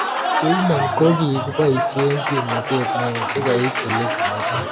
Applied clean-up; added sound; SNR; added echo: none; Applause; 2 dB; reverberation time 2.5 s.